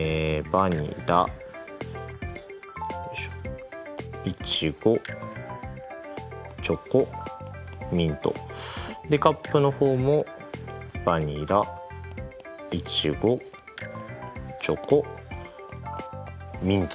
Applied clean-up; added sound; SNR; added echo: none; none; none; none.